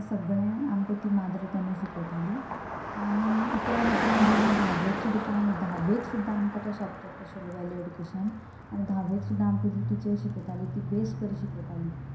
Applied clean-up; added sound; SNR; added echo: none; Car passing by; 4 dB; reverberation time 0.7 s.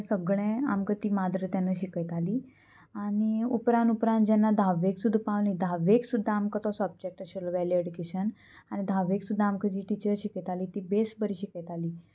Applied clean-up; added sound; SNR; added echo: none; none; none; none.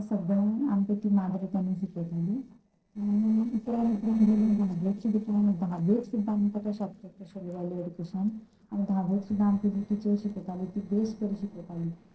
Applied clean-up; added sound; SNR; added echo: neural separator model SepFormer DNS4.